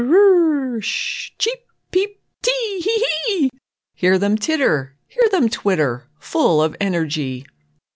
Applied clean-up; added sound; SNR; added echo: none; none; none; none.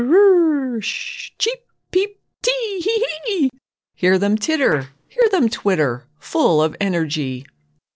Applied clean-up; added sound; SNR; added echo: neural separator model SepFormer DNS4.